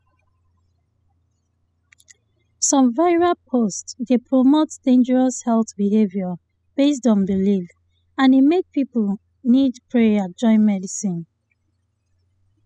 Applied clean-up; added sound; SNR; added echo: classical method spectral subtraction.